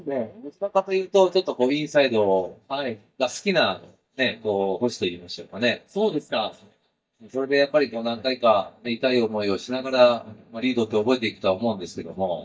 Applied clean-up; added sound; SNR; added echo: neural mask model DeepFilterNet 3.